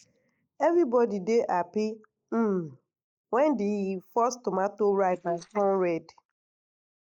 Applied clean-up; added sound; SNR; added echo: neural mask model Resemble Enhance denoiser.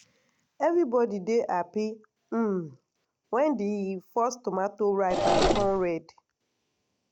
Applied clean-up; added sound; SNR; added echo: none; Engine / Mechanisms; -3 dB; none.